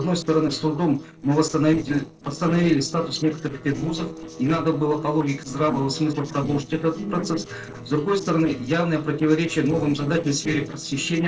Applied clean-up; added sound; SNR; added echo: neural separator model SepFormer DNS4.